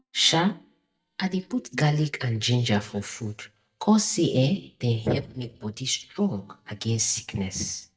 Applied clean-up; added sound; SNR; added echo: neural mask model DeepFilterNet 3.